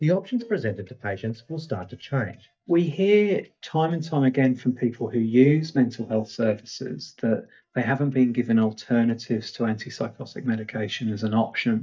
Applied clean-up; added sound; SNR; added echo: neural mask model DeepFilterNet 3.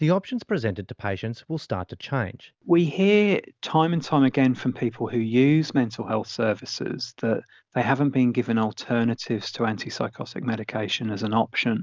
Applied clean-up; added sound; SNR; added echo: none; none; none; none.